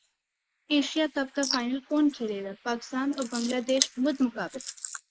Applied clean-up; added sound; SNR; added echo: neural mask model Resemble Enhance denoiser.